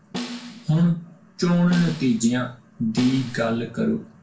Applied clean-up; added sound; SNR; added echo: none; Snare drum; 13 dB; reverberation time 0.3 s.